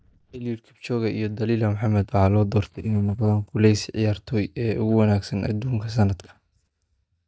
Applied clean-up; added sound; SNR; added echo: neural mask model DeepFilterNet 3.